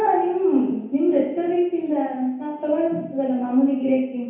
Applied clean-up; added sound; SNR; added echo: none; none; none; reverberation time 0.8 s.